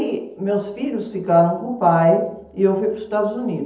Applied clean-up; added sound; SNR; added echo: none; none; none; reverberation time 0.8 s.